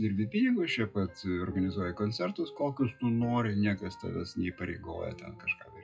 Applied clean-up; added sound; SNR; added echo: classical method WPE with log-MMSE.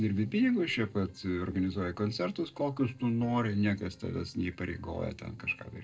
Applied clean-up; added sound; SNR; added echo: neural separator model SepFormer DNS4.